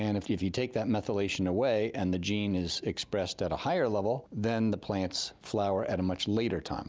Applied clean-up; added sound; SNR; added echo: none; none; none; none.